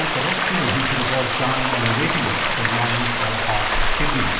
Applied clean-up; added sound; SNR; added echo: none; Stream; -4 dB; reverberation time 2.4 s.